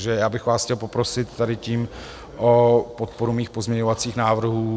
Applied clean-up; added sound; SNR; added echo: none; none; none; none.